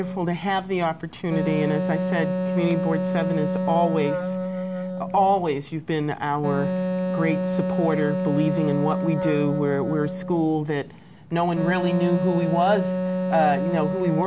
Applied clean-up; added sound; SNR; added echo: none; Wind instrument, woodwind instrument; 2 dB; none.